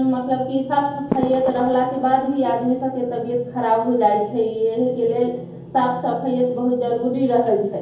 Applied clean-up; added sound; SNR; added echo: none; Fireworks; 11 dB; reverberation time 0.7 s.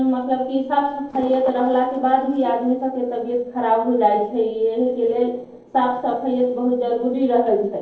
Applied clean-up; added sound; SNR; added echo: neural separator model SepFormer DNS4.